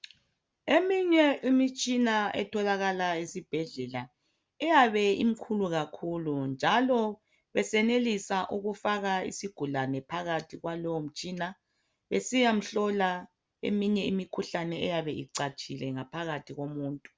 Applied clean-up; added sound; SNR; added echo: none; none; none; none.